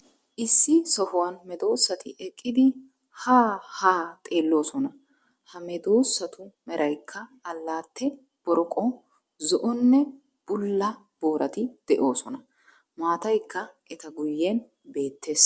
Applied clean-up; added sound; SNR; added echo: none; none; none; none.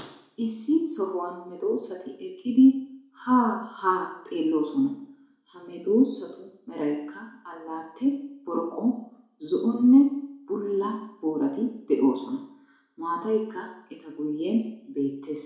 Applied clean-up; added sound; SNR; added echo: none; none; none; reverberation time 0.6 s.